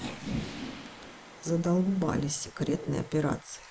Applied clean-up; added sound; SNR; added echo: neural mask model Resemble Enhance denoiser.